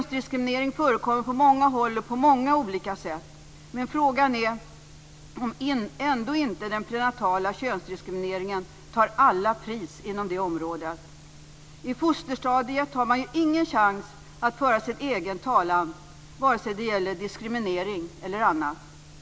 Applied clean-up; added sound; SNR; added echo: none; none; none; none.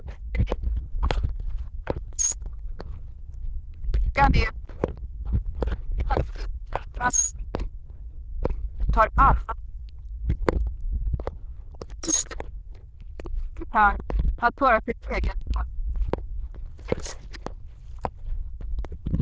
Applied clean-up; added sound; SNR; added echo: neural diffusion model UNIVERSE++.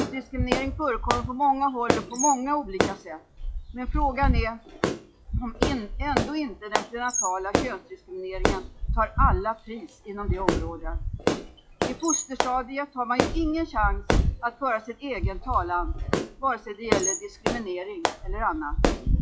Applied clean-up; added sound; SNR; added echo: classical method log-MMSE.